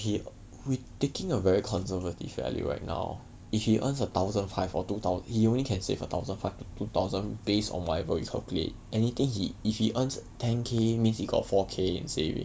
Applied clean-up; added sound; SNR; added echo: none; none; none; none.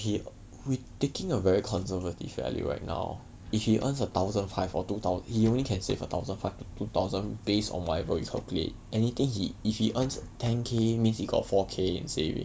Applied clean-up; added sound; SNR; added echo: none; Drawer open or close; 20 dB; none.